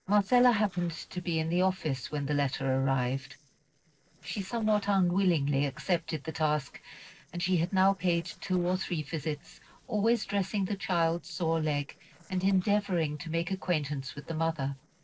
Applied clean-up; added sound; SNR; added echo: neural separator model SepFormer DNS4.